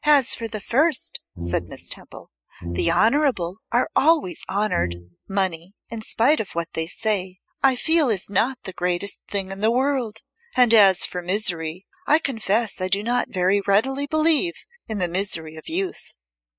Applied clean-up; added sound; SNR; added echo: classical method spectral subtraction.